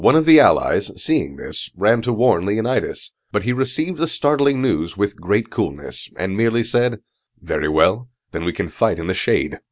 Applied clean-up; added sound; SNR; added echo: none; none; none; none.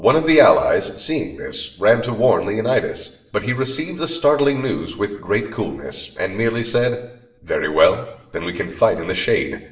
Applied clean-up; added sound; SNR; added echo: none; none; none; reverberation time 0.8 s.